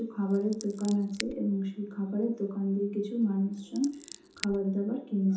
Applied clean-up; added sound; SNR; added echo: none; Scissors; 15 dB; reverberation time 0.6 s.